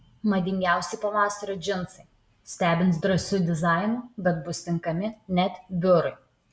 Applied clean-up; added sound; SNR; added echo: none; none; none; none.